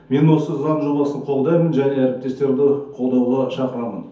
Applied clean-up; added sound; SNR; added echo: none; none; none; reverberation time 0.5 s.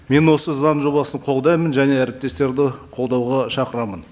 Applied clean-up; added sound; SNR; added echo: none; none; none; none.